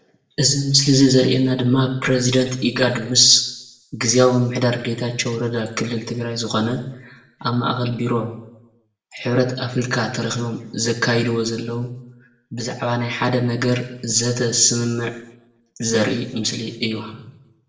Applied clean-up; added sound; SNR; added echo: none; none; none; reverberation time 0.6 s.